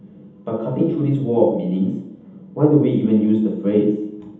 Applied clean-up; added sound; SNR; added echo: none; none; none; reverberation time 0.8 s.